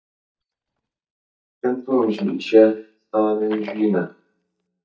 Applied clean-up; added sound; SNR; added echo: neural mask model DeepFilterNet 3.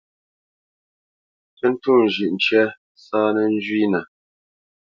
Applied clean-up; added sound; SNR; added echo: none; none; none; none.